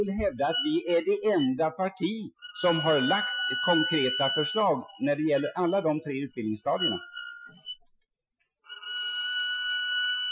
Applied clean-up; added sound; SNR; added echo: classical method Wiener filter.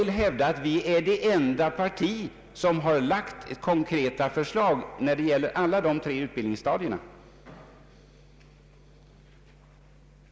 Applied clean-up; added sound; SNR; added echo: none; none; none; none.